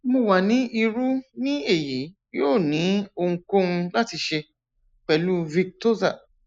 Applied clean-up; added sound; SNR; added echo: neural mask model Resemble Enhance denoiser.